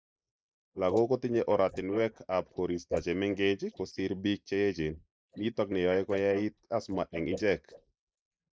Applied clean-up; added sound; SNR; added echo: neural mask model Resemble Enhance denoiser.